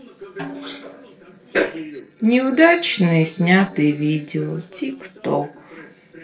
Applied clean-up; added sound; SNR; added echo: neural separator model SepFormer DNS4.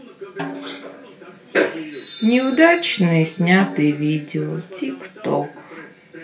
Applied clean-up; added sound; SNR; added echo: none; Snare drum; 17 dB; reverberation time 0.3 s.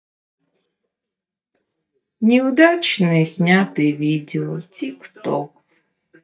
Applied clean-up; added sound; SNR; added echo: neural mask model DeepFilterNet 3.